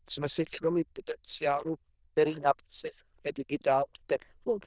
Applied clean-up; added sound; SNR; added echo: neural diffusion model UNIVERSE++.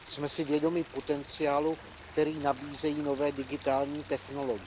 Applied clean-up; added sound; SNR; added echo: none; Stream; 17 dB; none.